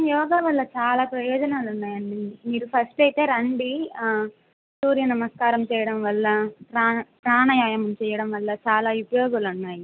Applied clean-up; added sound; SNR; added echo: none; none; none; none.